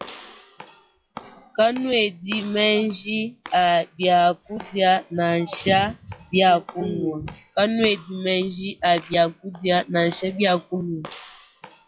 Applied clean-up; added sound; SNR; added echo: classical method log-MMSE.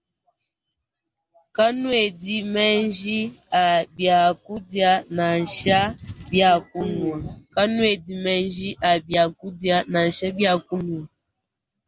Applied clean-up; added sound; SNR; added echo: none; none; none; none.